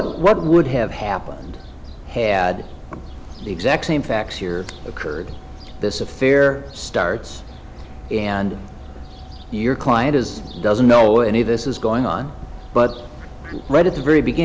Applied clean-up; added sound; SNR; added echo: none; Fowl; 15 dB; none.